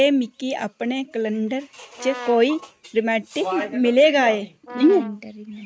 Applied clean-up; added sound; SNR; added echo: neural mask model RNNoise.